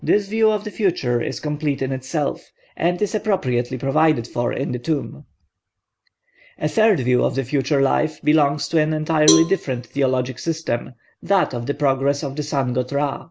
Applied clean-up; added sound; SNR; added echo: none; Cowbell; 8 dB; none.